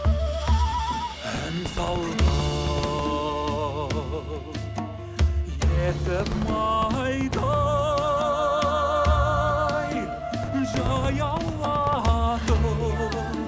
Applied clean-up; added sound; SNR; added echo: none; Fireworks; 13 dB; none.